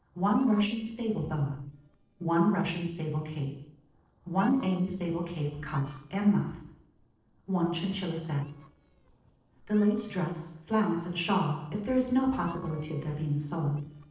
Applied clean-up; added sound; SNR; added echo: neural separator model SepFormer DNS4.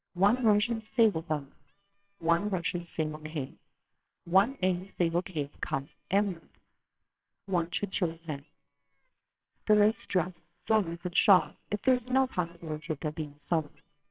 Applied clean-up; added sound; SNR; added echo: neural separator model SepFormer WHAMR!.